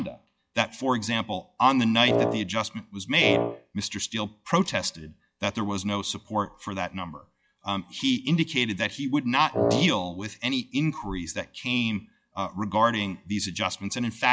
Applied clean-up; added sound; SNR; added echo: classical method log-MMSE.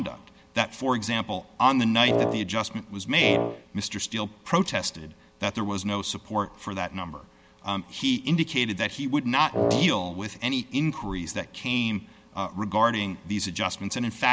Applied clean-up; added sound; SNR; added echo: none; Wind instrument, woodwind instrument; 0 dB; none.